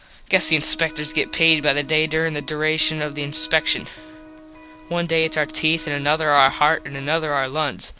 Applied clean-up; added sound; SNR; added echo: none; Electric guitar; 18 dB; none.